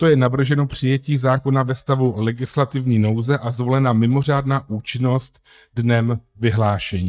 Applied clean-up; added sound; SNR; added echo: neural mask model DeepFilterNet 3.